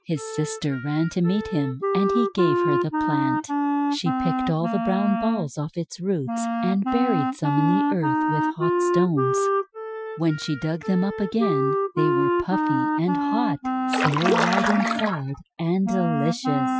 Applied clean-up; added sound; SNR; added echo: classical method Wiener filter.